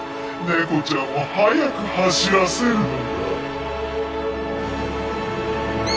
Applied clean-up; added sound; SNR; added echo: none; none; none; none.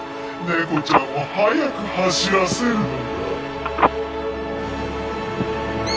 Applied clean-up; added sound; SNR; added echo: none; Telephone; 5 dB; none.